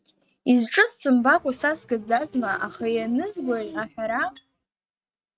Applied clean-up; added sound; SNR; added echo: neural mask model RNNoise.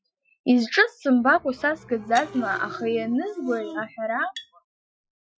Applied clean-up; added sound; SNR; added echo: classical method Wiener filter.